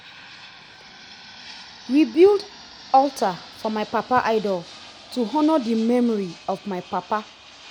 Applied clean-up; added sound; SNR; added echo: none; Fixed-wing aircraft, airplane; 20 dB; none.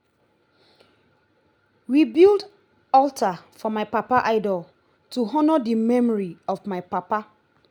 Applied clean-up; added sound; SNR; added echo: none; none; none; none.